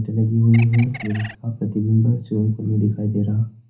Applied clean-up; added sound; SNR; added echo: none; Bird; 15 dB; reverberation time 0.3 s.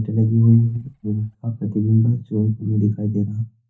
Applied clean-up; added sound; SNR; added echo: neural mask model DeepFilterNet 3.